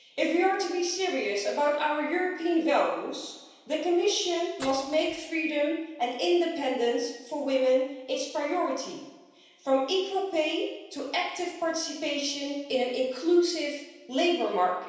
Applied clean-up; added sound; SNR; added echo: none; Glass; 17 dB; reverberation time 0.9 s.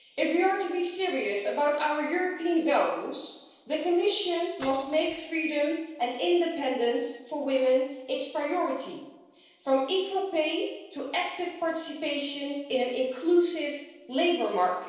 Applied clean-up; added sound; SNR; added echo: neural separator model SepFormer DNS4.